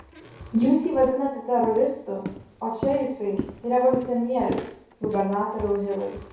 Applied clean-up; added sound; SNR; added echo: none; Walk, footsteps; 13 dB; reverberation time 0.6 s.